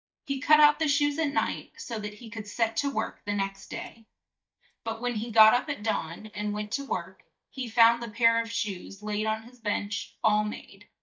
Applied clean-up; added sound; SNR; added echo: neural mask model DeepFilterNet 3.